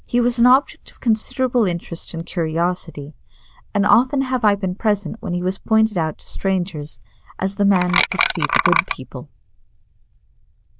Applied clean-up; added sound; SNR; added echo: neural diffusion model UNIVERSE++.